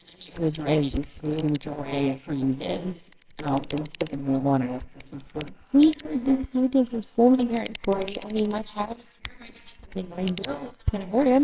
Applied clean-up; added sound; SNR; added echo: neural separator model SepFormer WHAMR!.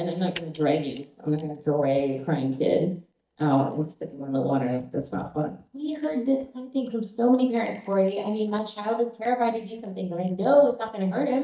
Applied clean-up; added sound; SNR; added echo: neural mask model DeepFilterNet 3.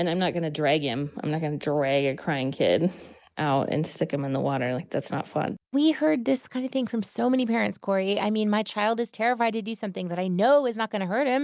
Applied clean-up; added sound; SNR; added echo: none; none; none; none.